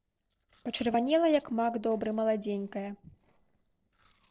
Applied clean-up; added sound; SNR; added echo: neural separator model SepFormer DNS4.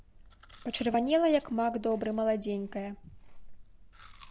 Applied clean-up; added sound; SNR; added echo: none; Chewing, mastication; 18 dB; none.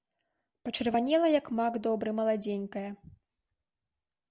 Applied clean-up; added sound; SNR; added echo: none; none; none; none.